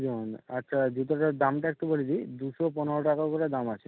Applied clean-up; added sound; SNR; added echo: none; none; none; none.